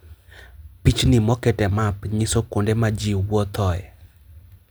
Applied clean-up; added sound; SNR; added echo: none; none; none; none.